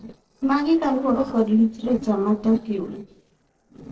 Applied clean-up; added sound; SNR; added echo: neural separator model SepFormer DNS4.